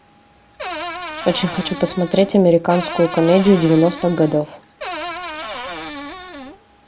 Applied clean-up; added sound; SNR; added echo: none; Cupboard open or close / Door; 11 dB; none.